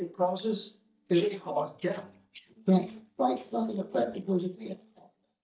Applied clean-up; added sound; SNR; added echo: neural mask model DeepFilterNet 3.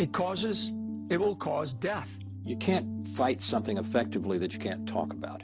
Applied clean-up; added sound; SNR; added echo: none; none; none; none.